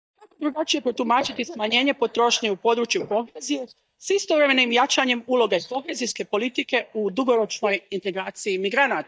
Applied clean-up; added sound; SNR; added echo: neural mask model DeepFilterNet 3.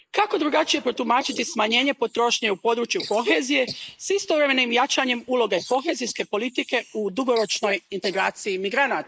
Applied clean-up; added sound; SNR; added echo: neural mask model Resemble Enhance denoiser.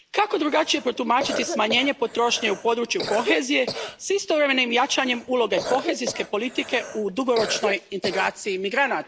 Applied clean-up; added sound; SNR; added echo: none; Cough; 9 dB; none.